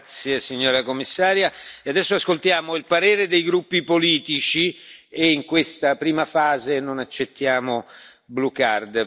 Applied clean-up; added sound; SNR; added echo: none; none; none; none.